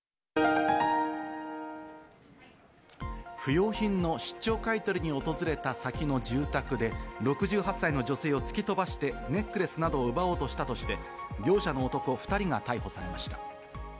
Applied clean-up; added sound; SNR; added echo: none; none; none; none.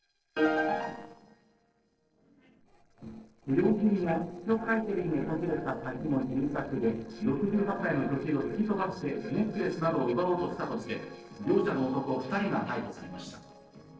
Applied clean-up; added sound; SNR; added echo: neural separator model SepFormer DNS4.